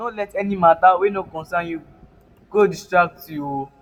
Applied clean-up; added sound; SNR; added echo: none; none; none; reverberation time 0.6 s.